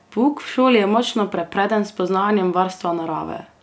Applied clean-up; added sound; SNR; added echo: none; none; none; none.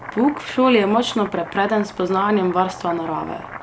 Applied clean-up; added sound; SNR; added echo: none; Domestic sounds, home sounds; 15 dB; none.